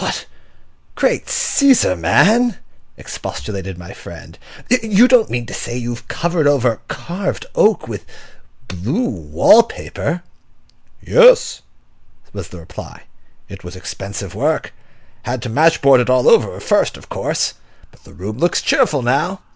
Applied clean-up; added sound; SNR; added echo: none; none; none; none.